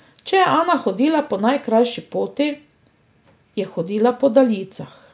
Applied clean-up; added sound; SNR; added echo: none; none; none; none.